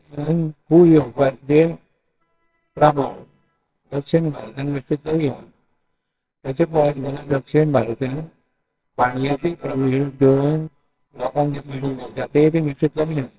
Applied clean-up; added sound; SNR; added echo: neural separator model SepFormer WHAMR!.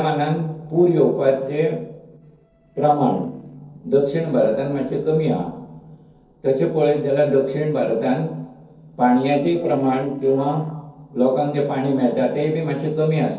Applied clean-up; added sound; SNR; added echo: neural separator model SepFormer DNS4.